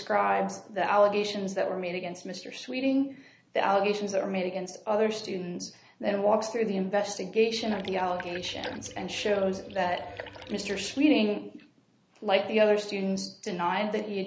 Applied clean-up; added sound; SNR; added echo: none; Liquid; 15 dB; none.